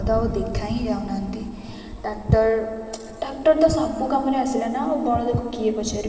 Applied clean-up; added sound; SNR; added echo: none; Walk, footsteps; 10 dB; reverberation time 2.7 s.